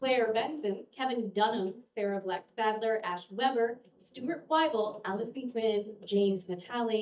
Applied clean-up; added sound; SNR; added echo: neural mask model DeepFilterNet 3.